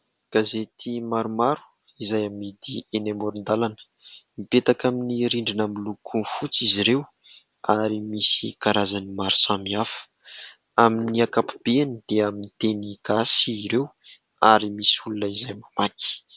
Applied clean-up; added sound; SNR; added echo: none; none; none; none.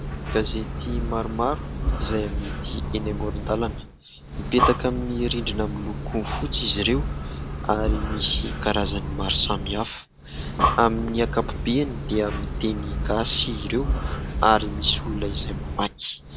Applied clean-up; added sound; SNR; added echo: none; Breathing; 1 dB; none.